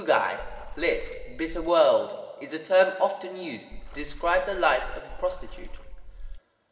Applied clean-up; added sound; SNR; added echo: none; Water / Splash, splatter; 10 dB; reverberation time 2.1 s.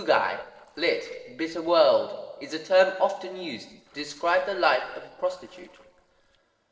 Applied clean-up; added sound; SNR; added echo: neural separator model SepFormer DNS4.